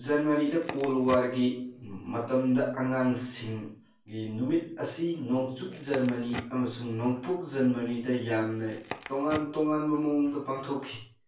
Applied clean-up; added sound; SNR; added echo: none; Crackle; 16 dB; reverberation time 0.3 s.